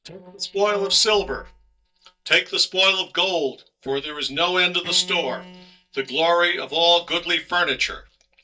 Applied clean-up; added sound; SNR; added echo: neural mask model DeepFilterNet 3.